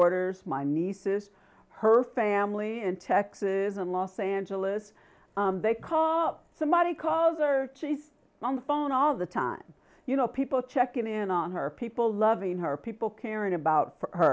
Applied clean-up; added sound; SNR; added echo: none; none; none; none.